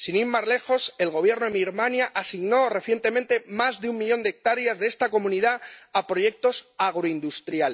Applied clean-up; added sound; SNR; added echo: none; none; none; none.